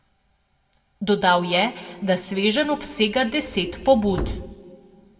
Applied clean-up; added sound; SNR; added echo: none; Subway, metro, underground; 12 dB; reverberation time 1.2 s.